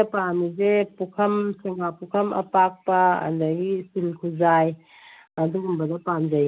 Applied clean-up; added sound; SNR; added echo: none; none; none; none.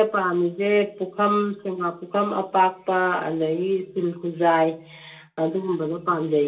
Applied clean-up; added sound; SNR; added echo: none; none; none; reverberation time 0.2 s.